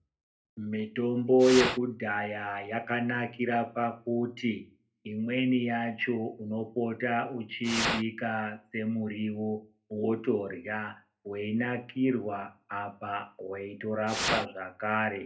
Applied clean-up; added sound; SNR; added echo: none; Fire; 0 dB; reverberation time 0.3 s.